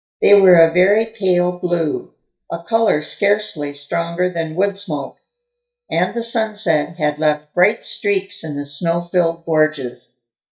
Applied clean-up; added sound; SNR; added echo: neural mask model DeepFilterNet 3.